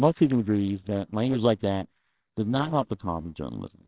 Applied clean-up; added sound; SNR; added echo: neural separator model SepFormer WHAMR!.